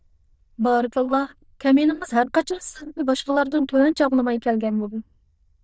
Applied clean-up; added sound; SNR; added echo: neural diffusion model UNIVERSE++.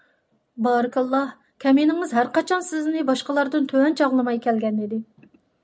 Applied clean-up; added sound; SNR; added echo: none; none; none; none.